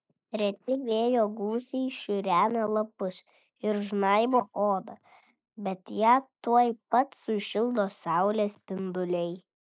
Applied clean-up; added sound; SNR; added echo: neural mask model Resemble Enhance denoiser.